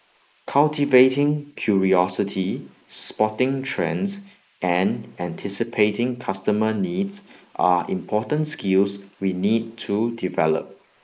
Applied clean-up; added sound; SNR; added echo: neural mask model Resemble Enhance denoiser.